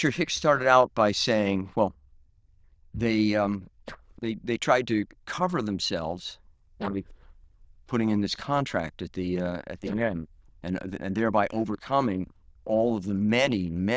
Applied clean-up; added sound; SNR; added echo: neural diffusion model UNIVERSE++.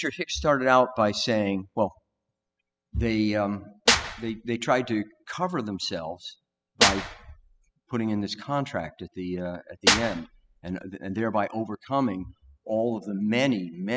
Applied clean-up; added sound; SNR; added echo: classical method spectral subtraction.